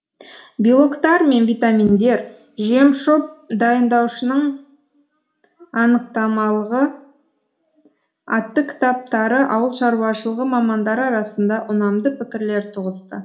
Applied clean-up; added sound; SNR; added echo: none; none; none; reverberation time 0.4 s.